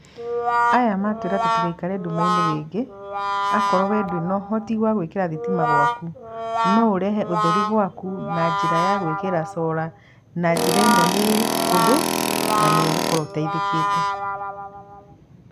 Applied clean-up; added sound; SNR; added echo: none; Tools + Brass instrument; -1 dB; none.